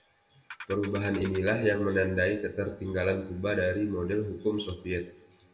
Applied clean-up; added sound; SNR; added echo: none; Ratchet, pawl; 13 dB; reverberation time 0.6 s.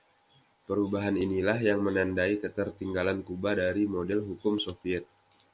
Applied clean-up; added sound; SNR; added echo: none; none; none; none.